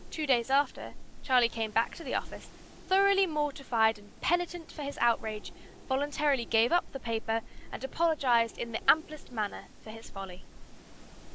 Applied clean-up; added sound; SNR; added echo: none; Wind; 13 dB; none.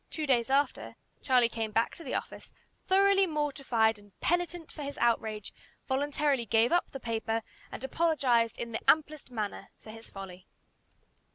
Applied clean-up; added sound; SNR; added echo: none; none; none; none.